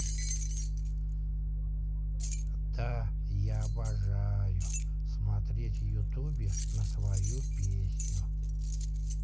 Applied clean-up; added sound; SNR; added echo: none; Keys jangling; 18 dB; none.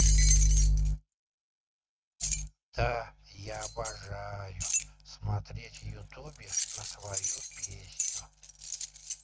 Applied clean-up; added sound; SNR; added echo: neural mask model RNNoise.